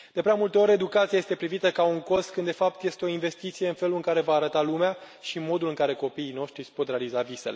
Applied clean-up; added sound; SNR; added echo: none; none; none; none.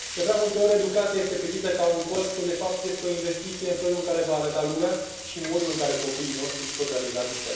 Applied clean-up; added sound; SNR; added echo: none; Frying (food); 9 dB; reverberation time 0.9 s.